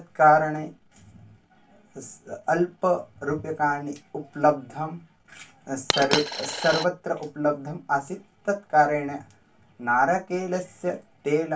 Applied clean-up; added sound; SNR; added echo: none; Coin (dropping); 1 dB; reverberation time 0.2 s.